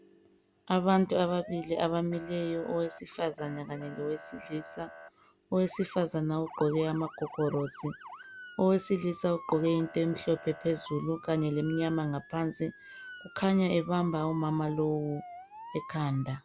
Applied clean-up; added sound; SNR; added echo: none; Motor vehicle (road) / Siren; 17 dB; none.